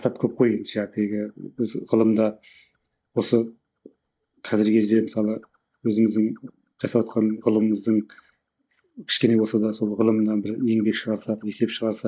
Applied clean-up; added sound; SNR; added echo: neural mask model DeepFilterNet 3.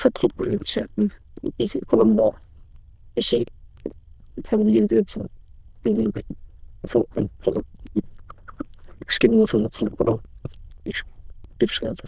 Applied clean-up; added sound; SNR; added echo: neural diffusion model UNIVERSE++.